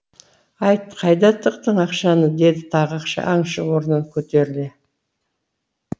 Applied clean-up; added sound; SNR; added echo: none; none; none; none.